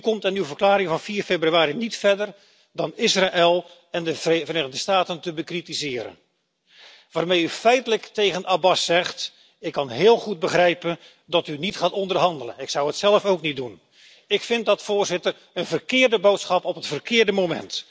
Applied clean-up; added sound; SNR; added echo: none; none; none; none.